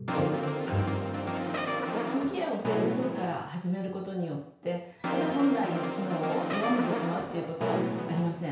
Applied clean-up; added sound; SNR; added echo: none; Brass instrument; 0 dB; reverberation time 0.5 s.